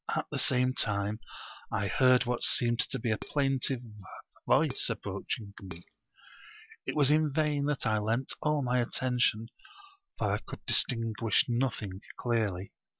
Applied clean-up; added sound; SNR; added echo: none; Dishes, pots, and pans; 18 dB; none.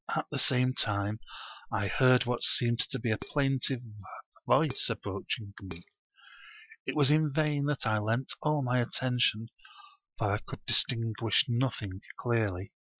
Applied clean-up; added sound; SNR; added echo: classical method Wiener filter.